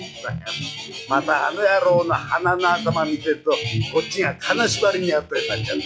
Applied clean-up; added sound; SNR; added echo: classical method log-MMSE.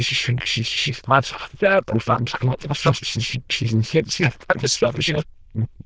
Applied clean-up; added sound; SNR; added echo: neural diffusion model UNIVERSE++.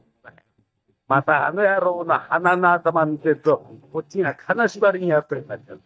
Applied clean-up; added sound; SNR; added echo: neural mask model DeepFilterNet 3.